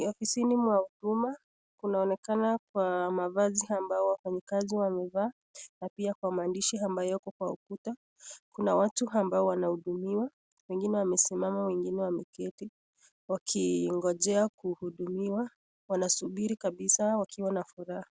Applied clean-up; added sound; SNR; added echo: none; none; none; none.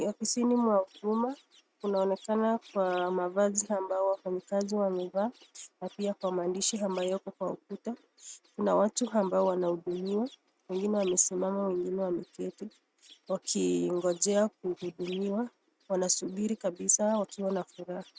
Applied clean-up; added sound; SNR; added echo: neural mask model RNNoise.